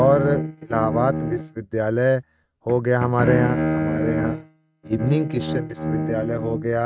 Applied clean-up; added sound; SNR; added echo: neural mask model RNNoise.